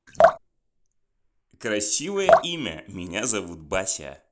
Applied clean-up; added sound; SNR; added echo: neural mask model Resemble Enhance denoiser.